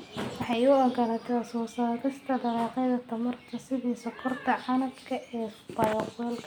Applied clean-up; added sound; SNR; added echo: none; none; none; none.